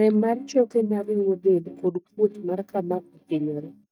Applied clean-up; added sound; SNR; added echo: neural mask model DeepFilterNet 3.